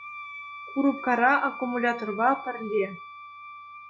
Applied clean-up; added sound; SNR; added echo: none; Wind instrument, woodwind instrument; 13 dB; none.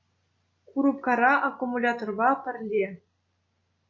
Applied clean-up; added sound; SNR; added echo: none; none; none; none.